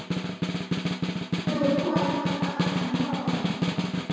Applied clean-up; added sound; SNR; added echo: none; Snare drum; -3 dB; reverberation time 2.0 s.